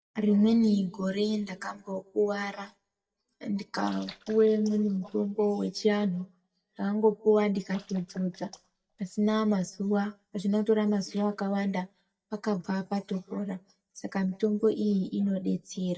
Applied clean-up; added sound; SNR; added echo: neural mask model DeepFilterNet 3.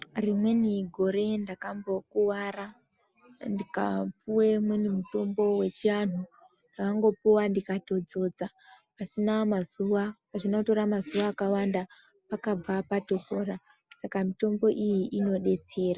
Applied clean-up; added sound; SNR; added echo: none; none; none; none.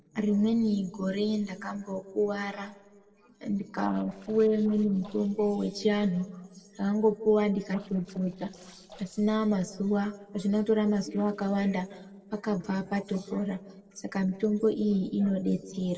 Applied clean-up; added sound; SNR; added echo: neural separator model SepFormer DNS4.